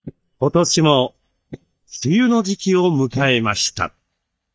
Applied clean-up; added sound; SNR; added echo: neural mask model DeepFilterNet 3.